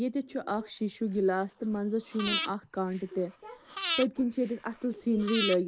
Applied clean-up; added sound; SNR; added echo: neural mask model Resemble Enhance denoiser.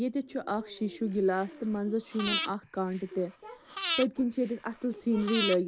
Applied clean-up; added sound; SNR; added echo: none; Breathing; 7 dB; none.